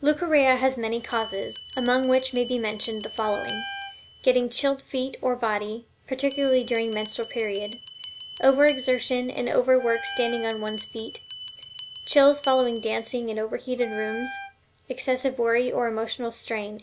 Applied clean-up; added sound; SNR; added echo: none; Bell + Wind instrument, woodwind instrument; 13 dB; none.